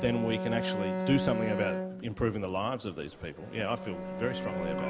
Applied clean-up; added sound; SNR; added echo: none; Bowed string instrument; 3 dB; none.